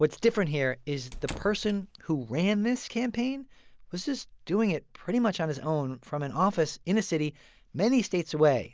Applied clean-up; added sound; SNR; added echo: none; Squeak / Slam / Wood; 13 dB; none.